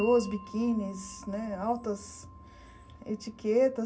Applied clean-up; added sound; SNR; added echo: none; Wind chime; 20 dB; reverberation time 0.4 s.